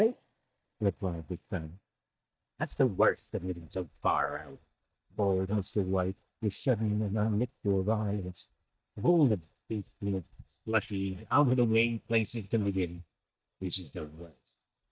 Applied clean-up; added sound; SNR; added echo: neural mask model DeepFilterNet 3.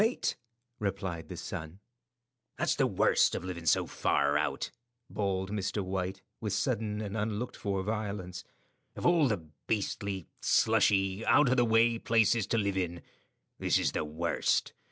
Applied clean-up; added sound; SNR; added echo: none; none; none; none.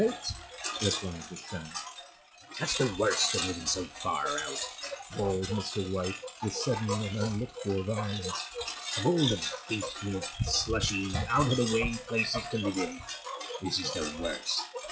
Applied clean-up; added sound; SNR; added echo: classical method log-MMSE.